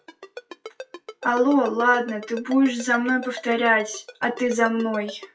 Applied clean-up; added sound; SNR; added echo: classical method WPE with log-MMSE.